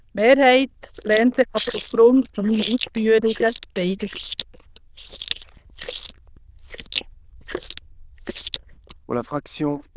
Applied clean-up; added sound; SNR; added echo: neural diffusion model UNIVERSE++.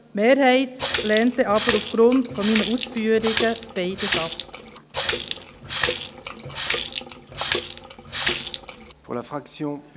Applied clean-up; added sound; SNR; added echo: none; Water tap, faucet; -1 dB; none.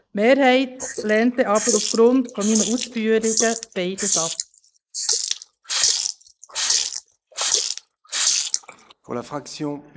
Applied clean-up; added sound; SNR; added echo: neural mask model Resemble Enhance denoiser.